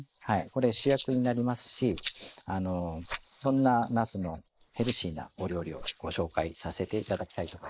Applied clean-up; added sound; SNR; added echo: neural mask model Resemble Enhance denoiser.